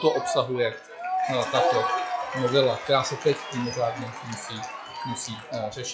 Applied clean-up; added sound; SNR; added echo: classical method log-MMSE.